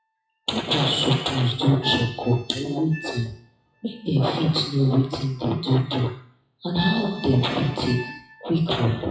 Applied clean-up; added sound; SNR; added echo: classical method WPE with log-MMSE.